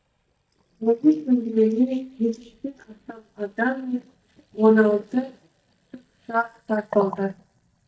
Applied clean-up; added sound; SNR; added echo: neural mask model DeepFilterNet 3.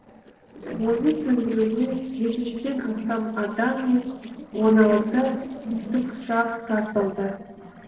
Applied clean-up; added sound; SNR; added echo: neural separator model SepFormer DNS4.